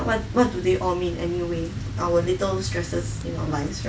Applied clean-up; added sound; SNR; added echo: none; none; none; none.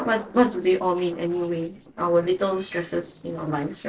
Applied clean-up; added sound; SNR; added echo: neural separator model SepFormer DNS4.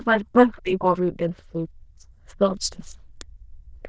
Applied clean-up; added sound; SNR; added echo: neural diffusion model UNIVERSE++.